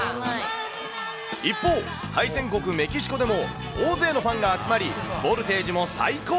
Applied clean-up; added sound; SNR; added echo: none; none; none; none.